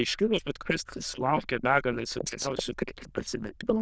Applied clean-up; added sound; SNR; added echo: neural diffusion model UNIVERSE++.